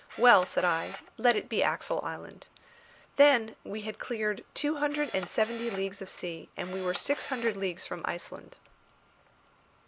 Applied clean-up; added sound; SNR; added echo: none; Camera; 13 dB; none.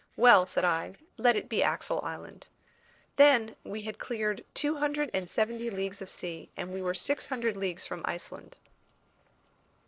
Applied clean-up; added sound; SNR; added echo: neural separator model SepFormer DNS4.